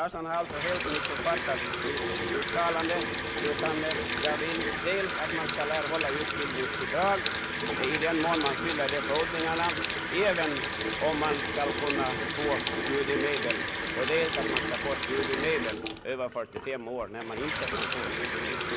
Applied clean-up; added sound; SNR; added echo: none; Sink (filling or washing) / Water tap, faucet; 0 dB; none.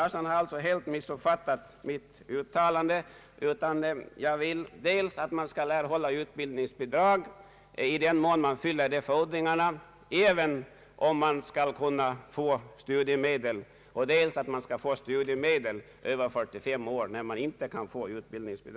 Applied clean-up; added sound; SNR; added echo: none; none; none; none.